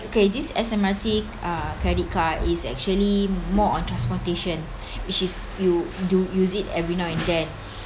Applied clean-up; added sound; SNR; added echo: none; none; none; none.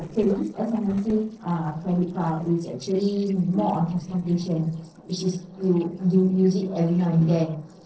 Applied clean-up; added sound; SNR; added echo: neural separator model SepFormer DNS4.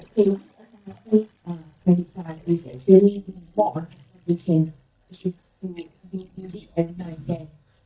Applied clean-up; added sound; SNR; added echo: neural mask model DeepFilterNet 3.